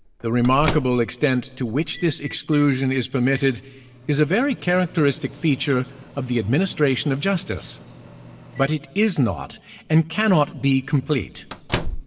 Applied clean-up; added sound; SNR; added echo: none; Microwave oven; 13 dB; reverberation time 1.9 s.